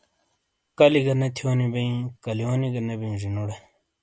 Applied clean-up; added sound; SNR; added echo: none; none; none; none.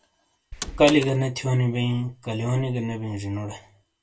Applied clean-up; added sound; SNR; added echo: none; Door; 10 dB; reverberation time 0.2 s.